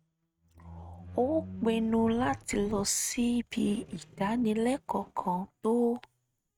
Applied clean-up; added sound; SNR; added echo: neural mask model RNNoise.